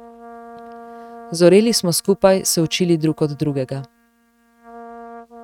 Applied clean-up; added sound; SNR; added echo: neural mask model RNNoise.